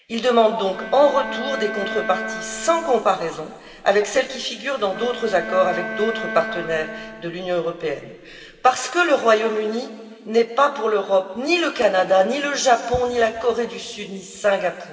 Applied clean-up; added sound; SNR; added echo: none; Bowed string instrument; 11 dB; reverberation time 2.3 s.